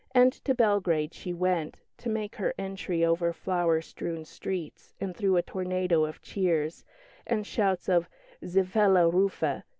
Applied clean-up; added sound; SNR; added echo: none; none; none; none.